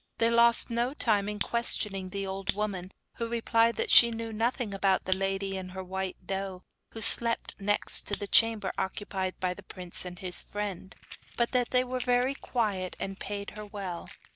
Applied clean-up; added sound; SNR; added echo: none; Fire; 17 dB; none.